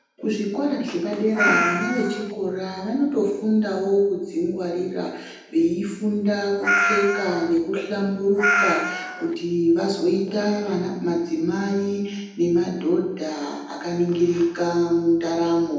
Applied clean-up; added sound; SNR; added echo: none; Meow; 2 dB; reverberation time 0.9 s.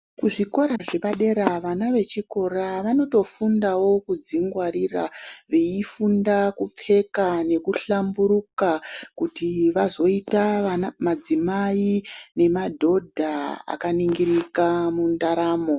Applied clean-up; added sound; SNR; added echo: none; none; none; none.